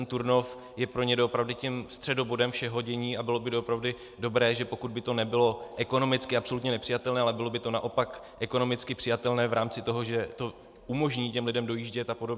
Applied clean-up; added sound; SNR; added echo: none; none; none; none.